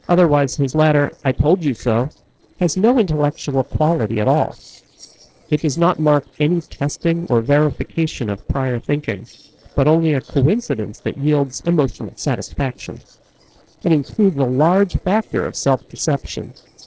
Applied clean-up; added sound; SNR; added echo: neural separator model SepFormer DNS4.